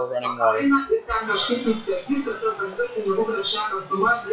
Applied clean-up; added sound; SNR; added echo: classical method WPE with log-MMSE.